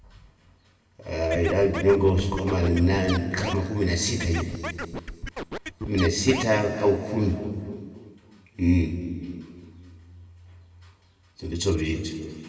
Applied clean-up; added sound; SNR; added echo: none; Scratching (performance technique); 9 dB; reverberation time 2.1 s.